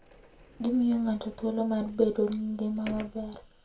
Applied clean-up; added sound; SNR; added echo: none; Sliding door; 19 dB; reverberation time 0.2 s.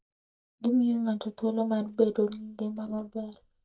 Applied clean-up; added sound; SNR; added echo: neural mask model DeepFilterNet 3.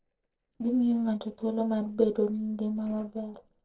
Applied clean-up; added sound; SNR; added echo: neural separator model SepFormer DNS4.